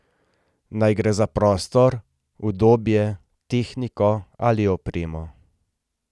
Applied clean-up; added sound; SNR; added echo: none; none; none; none.